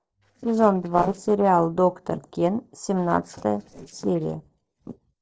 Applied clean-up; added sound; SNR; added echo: neural separator model SepFormer DNS4.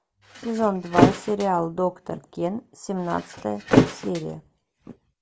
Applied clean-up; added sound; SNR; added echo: none; Thump, thud; -2 dB; none.